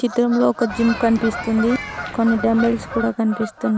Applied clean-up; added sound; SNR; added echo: none; Human group actions + Bird vocalization, bird call, bird song / Fowl; 11 dB; none.